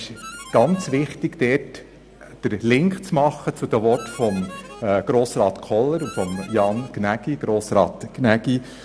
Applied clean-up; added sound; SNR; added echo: none; Harmonica; 17 dB; none.